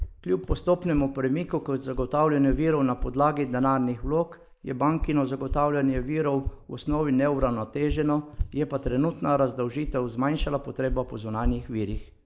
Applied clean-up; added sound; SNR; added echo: neural mask model Resemble Enhance denoiser.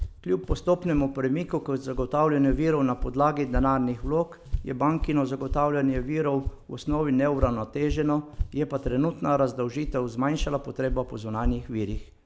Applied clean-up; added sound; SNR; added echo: none; Walk, footsteps; 8 dB; none.